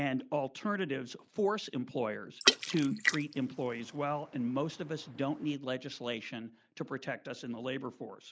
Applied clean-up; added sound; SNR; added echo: neural mask model Resemble Enhance denoiser.